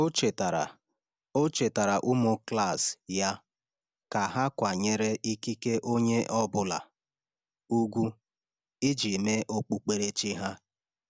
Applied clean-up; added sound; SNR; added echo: none; none; none; none.